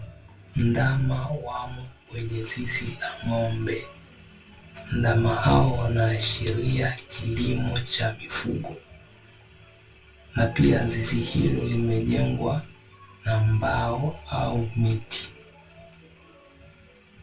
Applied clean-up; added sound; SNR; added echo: none; none; none; reverberation time 0.2 s.